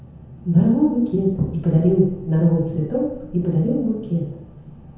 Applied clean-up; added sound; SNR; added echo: none; none; none; reverberation time 0.9 s.